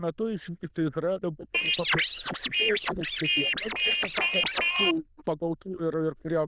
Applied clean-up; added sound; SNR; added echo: neural diffusion model UNIVERSE++.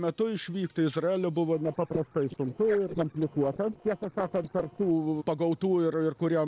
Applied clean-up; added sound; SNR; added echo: neural separator model SepFormer DNS4.